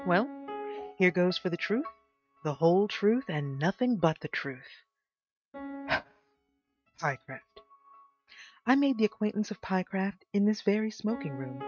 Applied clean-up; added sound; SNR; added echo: neural mask model RNNoise.